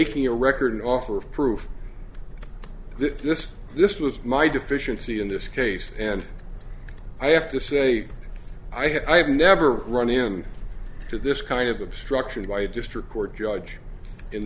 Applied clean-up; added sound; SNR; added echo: none; none; none; none.